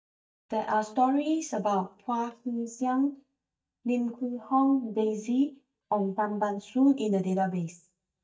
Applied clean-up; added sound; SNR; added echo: neural mask model DeepFilterNet 3.